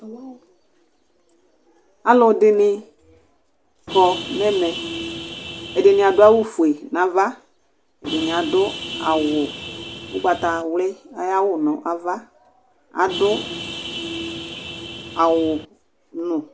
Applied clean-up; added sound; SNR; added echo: none; Vehicle horn, car horn, honking; 10 dB; none.